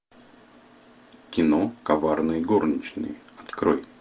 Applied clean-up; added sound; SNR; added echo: none; none; none; none.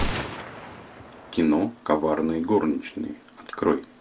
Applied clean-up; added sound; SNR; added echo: none; Gunshot, gunfire; 10 dB; none.